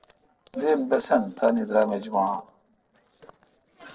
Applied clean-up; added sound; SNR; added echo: neural separator model SepFormer DNS4.